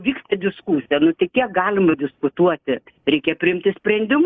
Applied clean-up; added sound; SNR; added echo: neural mask model Resemble Enhance denoiser.